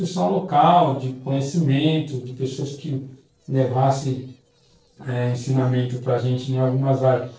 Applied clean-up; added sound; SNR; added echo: neural separator model SepFormer DNS4.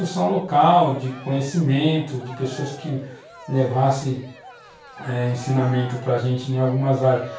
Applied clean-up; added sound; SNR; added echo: none; Cheering; 18 dB; reverberation time 0.3 s.